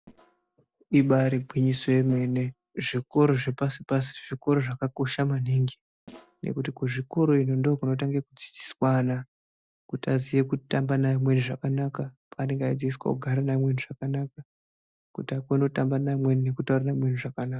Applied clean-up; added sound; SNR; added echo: neural separator model SepFormer DNS4.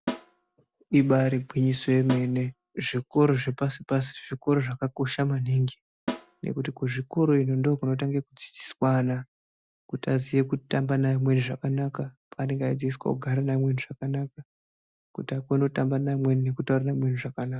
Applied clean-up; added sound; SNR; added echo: none; Snare drum; 12 dB; none.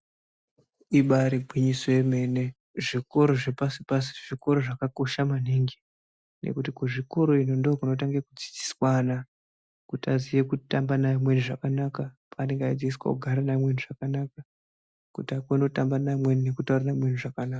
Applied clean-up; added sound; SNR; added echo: none; none; none; none.